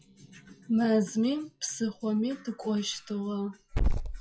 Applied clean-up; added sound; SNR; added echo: classical method log-MMSE.